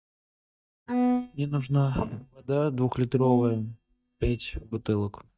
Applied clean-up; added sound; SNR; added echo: neural mask model DeepFilterNet 3.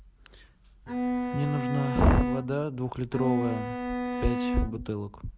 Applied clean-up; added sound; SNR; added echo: none; Bowed string instrument; 2 dB; none.